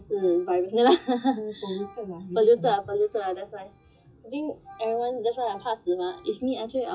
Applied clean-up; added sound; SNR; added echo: classical method WPE with log-MMSE.